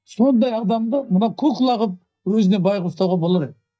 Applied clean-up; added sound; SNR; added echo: neural mask model DeepFilterNet 3.